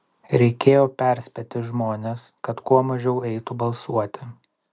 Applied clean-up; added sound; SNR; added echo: none; none; none; none.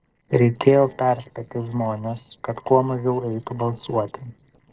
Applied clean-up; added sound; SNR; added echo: neural separator model SepFormer DNS4.